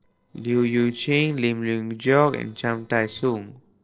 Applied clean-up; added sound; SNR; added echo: neural separator model SepFormer DNS4.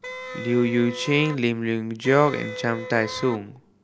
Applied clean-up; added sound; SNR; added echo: none; Wind instrument, woodwind instrument; 12 dB; none.